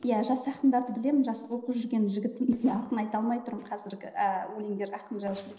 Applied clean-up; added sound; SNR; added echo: neural separator model SepFormer DNS4.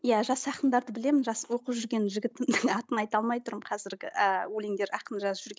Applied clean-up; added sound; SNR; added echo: none; none; none; none.